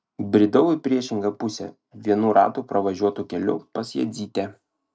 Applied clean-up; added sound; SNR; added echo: none; none; none; none.